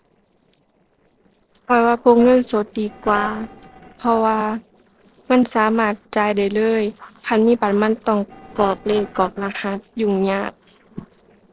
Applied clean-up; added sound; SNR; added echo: neural separator model SepFormer DNS4.